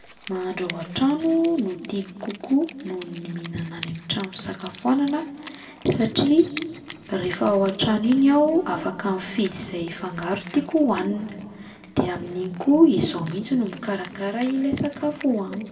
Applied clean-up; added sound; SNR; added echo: none; Wind instrument, woodwind instrument; 16 dB; reverberation time 1.6 s.